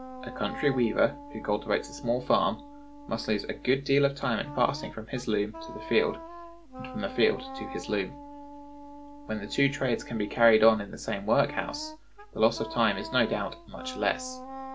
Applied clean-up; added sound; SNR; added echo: none; Wind instrument, woodwind instrument; 14 dB; none.